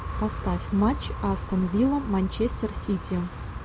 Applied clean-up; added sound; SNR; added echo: none; Wind; 6 dB; none.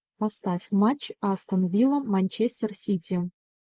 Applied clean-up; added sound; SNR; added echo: neural mask model Resemble Enhance denoiser.